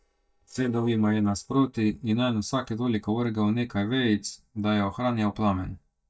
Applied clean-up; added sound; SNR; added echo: neural mask model DeepFilterNet 3.